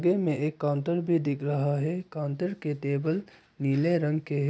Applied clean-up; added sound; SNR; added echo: none; none; none; none.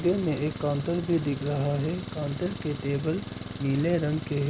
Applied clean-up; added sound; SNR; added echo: none; Engine; 9 dB; none.